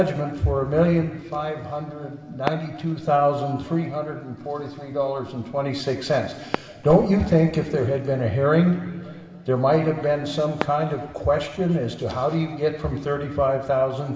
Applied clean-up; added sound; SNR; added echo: none; Fireworks; 19 dB; reverberation time 2.2 s.